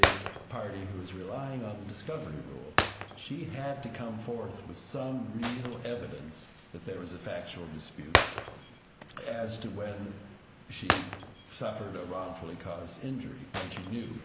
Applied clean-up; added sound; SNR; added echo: none; Shatter; -3 dB; none.